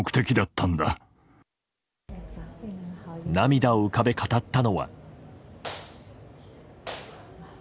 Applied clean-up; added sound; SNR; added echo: none; none; none; none.